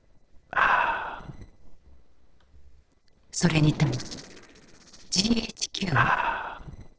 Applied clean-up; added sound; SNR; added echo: neural separator model SepFormer DNS4.